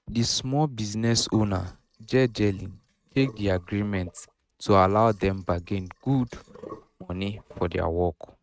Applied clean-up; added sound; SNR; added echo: neural mask model RNNoise.